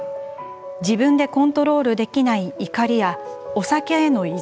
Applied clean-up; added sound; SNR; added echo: none; none; none; none.